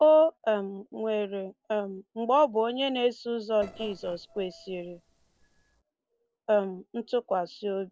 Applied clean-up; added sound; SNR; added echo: neural separator model SepFormer DNS4.